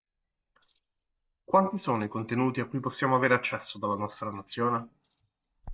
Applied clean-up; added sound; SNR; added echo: neural mask model DeepFilterNet 3.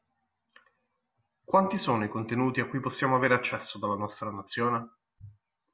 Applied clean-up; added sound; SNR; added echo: none; none; none; none.